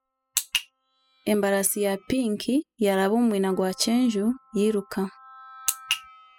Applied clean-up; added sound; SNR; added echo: classical method spectral subtraction.